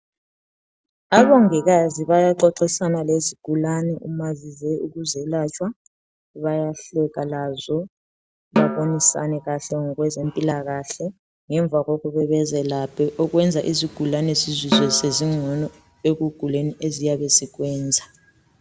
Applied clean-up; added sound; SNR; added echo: none; Snare drum; 7 dB; none.